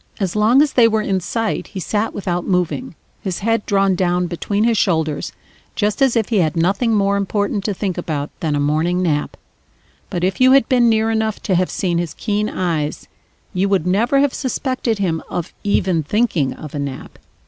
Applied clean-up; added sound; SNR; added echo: none; none; none; none.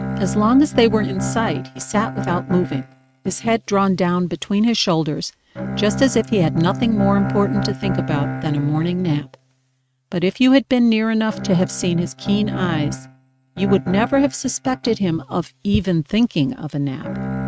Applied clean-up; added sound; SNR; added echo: neural mask model RNNoise.